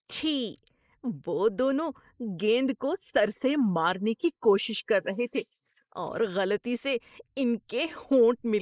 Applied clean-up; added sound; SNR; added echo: neural mask model Resemble Enhance denoiser.